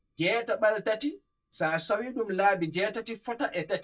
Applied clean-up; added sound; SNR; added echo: neural mask model DeepFilterNet 3.